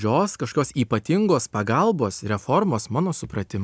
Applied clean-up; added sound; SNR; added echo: none; none; none; none.